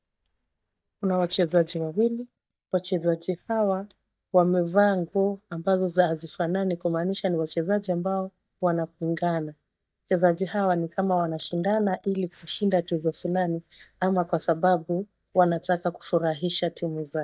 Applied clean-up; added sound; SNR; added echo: neural mask model DeepFilterNet 3.